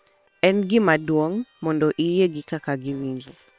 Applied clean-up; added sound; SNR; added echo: neural separator model SepFormer WHAM!.